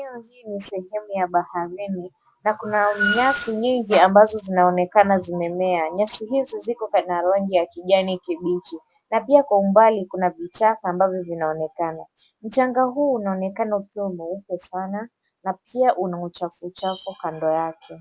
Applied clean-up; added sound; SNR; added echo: none; none; none; none.